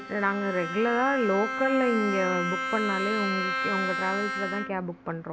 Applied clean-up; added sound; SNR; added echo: none; Bowed string instrument; 3 dB; none.